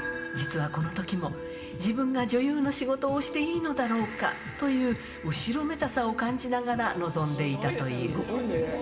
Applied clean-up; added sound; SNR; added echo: none; none; none; reverberation time 0.7 s.